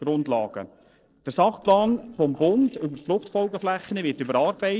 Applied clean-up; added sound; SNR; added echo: neural separator model SepFormer DNS4.